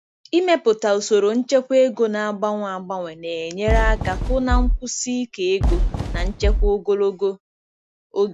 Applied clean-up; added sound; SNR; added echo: none; Fireworks; -1 dB; none.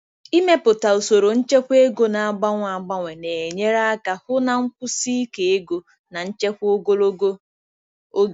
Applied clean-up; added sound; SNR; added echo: none; none; none; none.